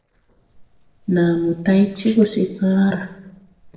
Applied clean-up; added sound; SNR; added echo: neural separator model SepFormer DNS4.